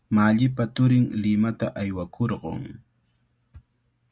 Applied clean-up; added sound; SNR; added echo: none; none; none; none.